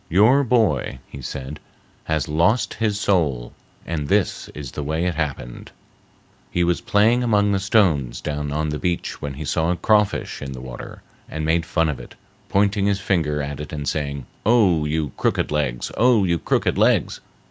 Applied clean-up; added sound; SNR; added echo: none; none; none; none.